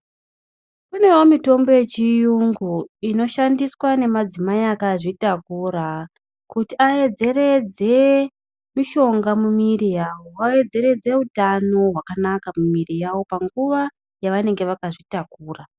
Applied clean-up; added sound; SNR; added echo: neural mask model DeepFilterNet 3.